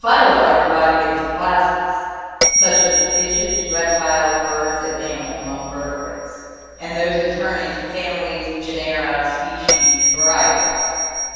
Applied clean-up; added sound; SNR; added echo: none; Bell; 3 dB; reverberation time 2.1 s.